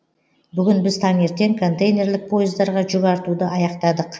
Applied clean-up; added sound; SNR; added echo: none; none; none; none.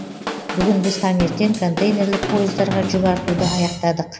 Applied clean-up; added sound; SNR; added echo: none; Drum / Drum kit; 6 dB; none.